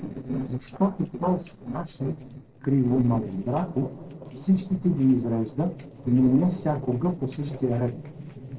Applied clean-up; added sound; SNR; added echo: neural separator model SepFormer DNS4.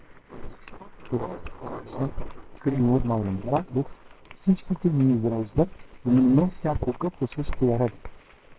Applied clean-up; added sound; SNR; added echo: neural separator model SepFormer WHAMR!.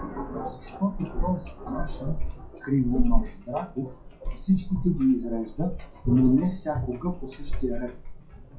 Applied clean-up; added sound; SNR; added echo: classical method WPE with log-MMSE.